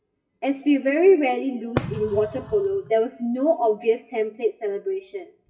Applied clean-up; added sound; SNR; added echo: classical method WPE with log-MMSE.